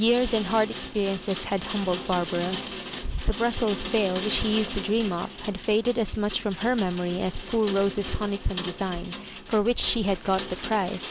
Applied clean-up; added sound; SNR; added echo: none; Rain; 10 dB; none.